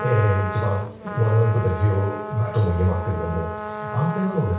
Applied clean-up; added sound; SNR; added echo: none; Trumpet; 9 dB; reverberation time 0.6 s.